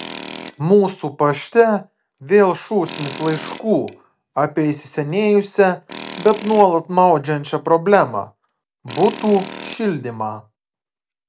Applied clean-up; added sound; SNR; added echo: none; Tools; 17 dB; none.